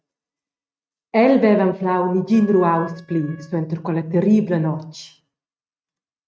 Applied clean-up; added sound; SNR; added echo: neural mask model RNNoise.